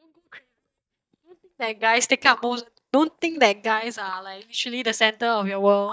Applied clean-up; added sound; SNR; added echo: neural mask model DeepFilterNet 3.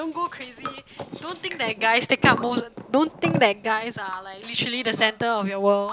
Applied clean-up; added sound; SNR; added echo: none; Drip; 20 dB; none.